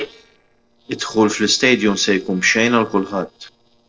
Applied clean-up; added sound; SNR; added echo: neural separator model SepFormer DNS4.